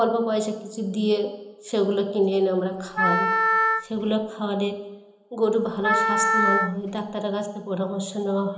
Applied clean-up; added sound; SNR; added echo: none; Wind instrument, woodwind instrument; -2 dB; reverberation time 1.0 s.